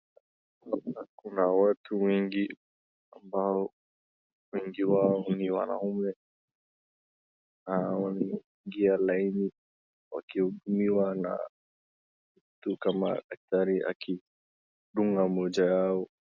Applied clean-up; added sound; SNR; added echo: none; none; none; none.